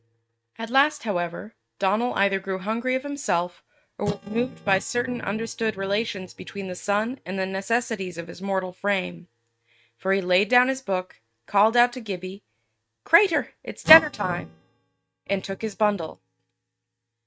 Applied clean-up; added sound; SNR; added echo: neural mask model RNNoise.